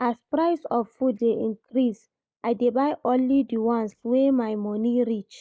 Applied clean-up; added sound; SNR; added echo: neural mask model DeepFilterNet 3.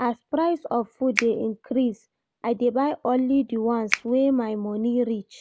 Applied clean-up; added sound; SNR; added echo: none; Finger snapping; 5 dB; none.